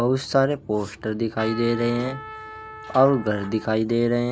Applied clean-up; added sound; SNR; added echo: none; Trumpet; 16 dB; none.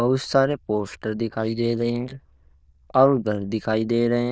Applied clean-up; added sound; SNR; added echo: neural diffusion model UNIVERSE++.